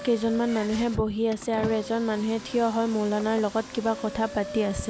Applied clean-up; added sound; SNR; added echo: none; Car; 13 dB; none.